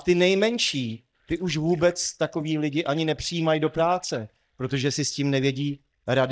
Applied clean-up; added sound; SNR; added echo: neural mask model DeepFilterNet 3.